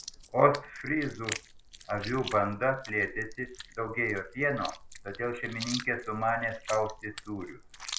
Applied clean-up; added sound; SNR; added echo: none; Chewing, mastication; 12 dB; none.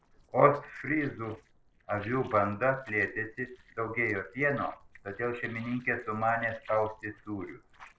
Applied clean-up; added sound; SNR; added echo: neural separator model SepFormer DNS4.